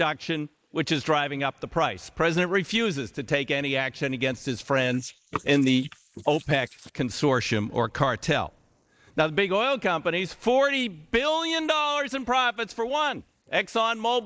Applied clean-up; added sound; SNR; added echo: neural mask model Resemble Enhance denoiser.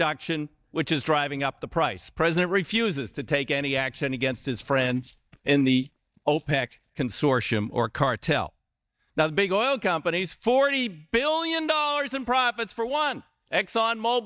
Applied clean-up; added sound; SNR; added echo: neural mask model DeepFilterNet 3.